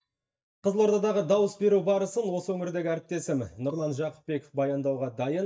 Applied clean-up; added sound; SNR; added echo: neural mask model DeepFilterNet 3.